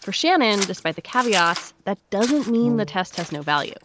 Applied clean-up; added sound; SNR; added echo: none; Brass instrument + Scissors; 12 dB; none.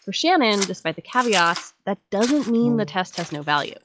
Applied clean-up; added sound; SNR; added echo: classical method log-MMSE.